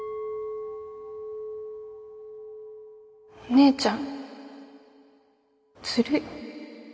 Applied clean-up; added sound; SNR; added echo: none; Chink, clink; 11 dB; none.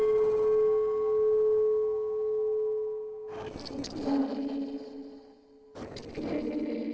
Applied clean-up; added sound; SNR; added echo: neural separator model SepFormer DNS4.